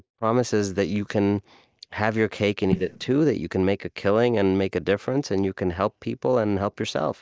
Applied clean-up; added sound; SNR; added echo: neural mask model DeepFilterNet 3.